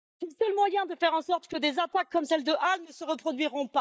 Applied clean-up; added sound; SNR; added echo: neural mask model DeepFilterNet 3.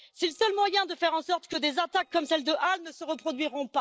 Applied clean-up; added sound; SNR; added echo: neural separator model SepFormer DNS4.